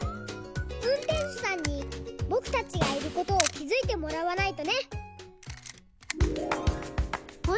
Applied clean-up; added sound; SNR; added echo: none; Camera + Snare drum; 10 dB; none.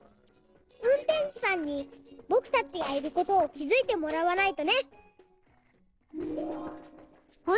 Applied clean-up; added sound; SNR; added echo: neural separator model SepFormer DNS4.